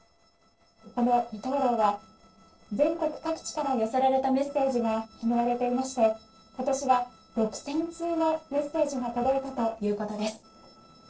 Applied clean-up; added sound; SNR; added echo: neural separator model SepFormer DNS4.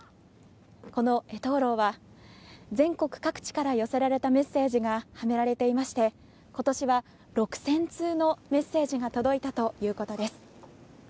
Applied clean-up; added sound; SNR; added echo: none; none; none; none.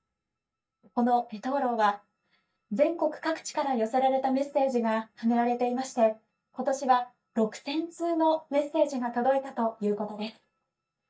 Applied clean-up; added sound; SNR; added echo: neural mask model DeepFilterNet 3.